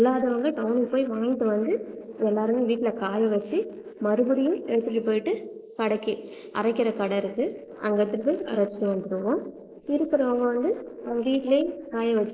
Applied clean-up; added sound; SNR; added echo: neural mask model Resemble Enhance denoiser.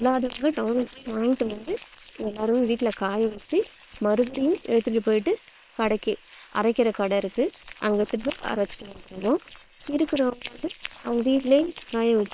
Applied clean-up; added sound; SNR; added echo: neural separator model SepFormer WHAM!.